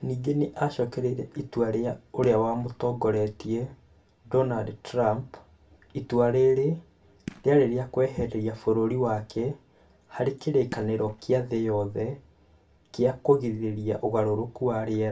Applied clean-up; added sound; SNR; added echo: none; Fireworks; 20 dB; reverberation time 0.2 s.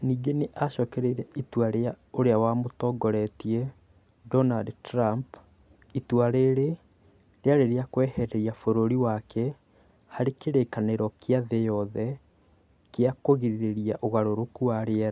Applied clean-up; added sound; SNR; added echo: none; none; none; none.